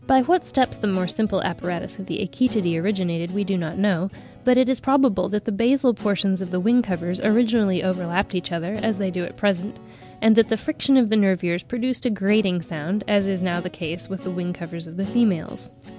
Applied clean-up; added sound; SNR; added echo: none; Guitar; 19 dB; none.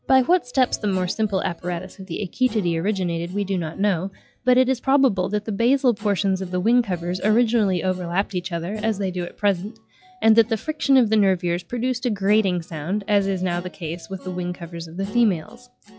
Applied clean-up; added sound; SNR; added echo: classical method log-MMSE.